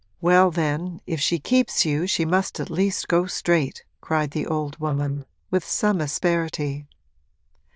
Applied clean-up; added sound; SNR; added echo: neural diffusion model UNIVERSE++.